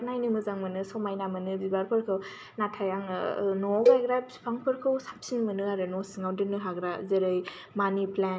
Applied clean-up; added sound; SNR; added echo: none; Cowbell; -1 dB; none.